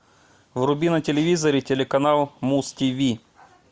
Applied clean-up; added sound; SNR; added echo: none; none; none; none.